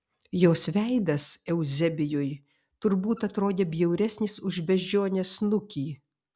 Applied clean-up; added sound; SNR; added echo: none; none; none; none.